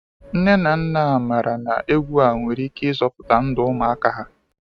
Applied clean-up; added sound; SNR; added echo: neural mask model RNNoise.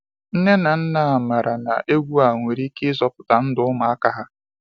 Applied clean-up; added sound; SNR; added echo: none; none; none; none.